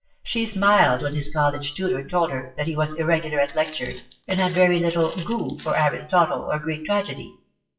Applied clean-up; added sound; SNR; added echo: classical method WPE with log-MMSE.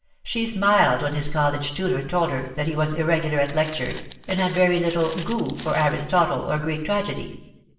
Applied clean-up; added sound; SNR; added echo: none; Walk, footsteps; 17 dB; reverberation time 0.8 s.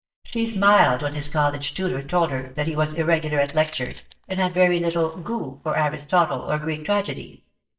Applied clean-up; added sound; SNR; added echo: neural mask model DeepFilterNet 3.